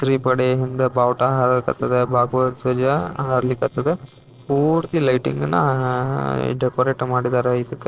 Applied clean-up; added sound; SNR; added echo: neural separator model SepFormer DNS4.